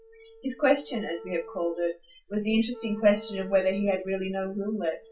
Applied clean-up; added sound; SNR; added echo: none; Wind instrument, woodwind instrument; 18 dB; reverberation time 0.2 s.